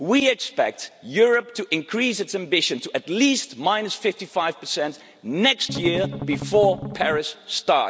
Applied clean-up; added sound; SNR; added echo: none; Strum; 7 dB; none.